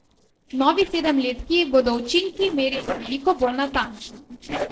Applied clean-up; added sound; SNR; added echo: neural separator model SepFormer DNS4.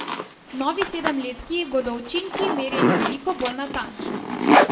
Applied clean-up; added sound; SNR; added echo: none; Zipper (clothing); -4 dB; reverberation time 0.5 s.